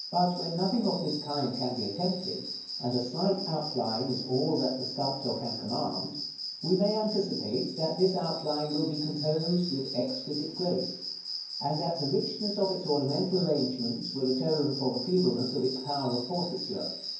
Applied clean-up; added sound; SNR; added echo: none; Cricket; 8 dB; reverberation time 0.9 s.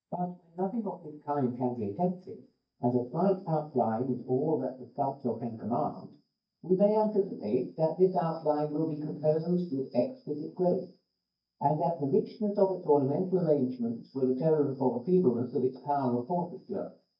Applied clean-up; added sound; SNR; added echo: neural mask model DeepFilterNet 3.